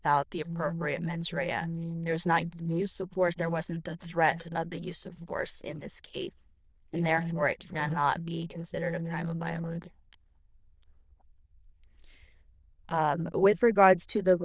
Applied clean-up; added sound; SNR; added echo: neural diffusion model UNIVERSE++.